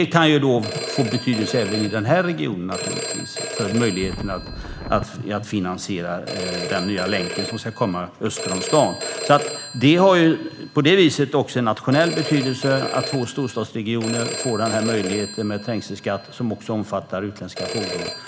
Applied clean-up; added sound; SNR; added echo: none; Wind + Telephone; 9 dB; none.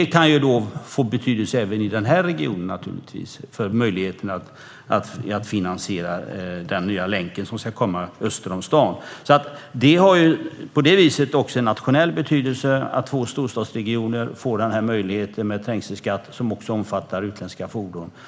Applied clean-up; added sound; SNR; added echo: none; none; none; none.